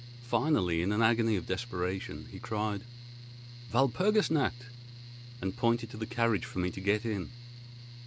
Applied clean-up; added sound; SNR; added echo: none; Mechanical fan; 14 dB; none.